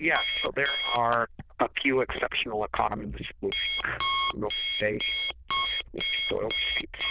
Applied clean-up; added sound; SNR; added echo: neural diffusion model UNIVERSE++.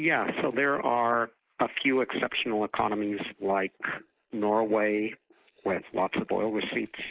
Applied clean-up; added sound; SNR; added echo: neural mask model Resemble Enhance denoiser.